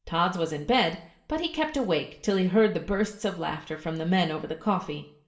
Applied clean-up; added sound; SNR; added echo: none; none; none; reverberation time 0.5 s.